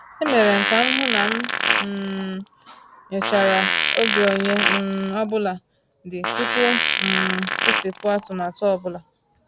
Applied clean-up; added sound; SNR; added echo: none; Fart; 0 dB; none.